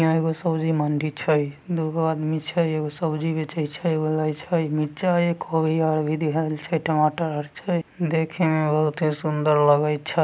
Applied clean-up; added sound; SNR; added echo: none; none; none; none.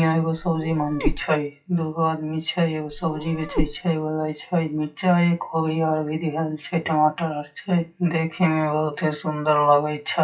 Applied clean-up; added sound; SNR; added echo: classical method WPE with log-MMSE.